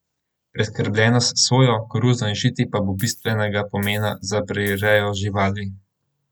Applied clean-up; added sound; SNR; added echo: none; Coin (dropping); 19 dB; none.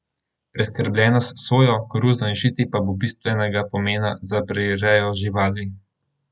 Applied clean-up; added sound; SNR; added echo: none; none; none; none.